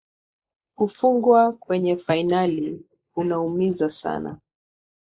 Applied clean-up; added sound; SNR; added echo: neural mask model Resemble Enhance denoiser.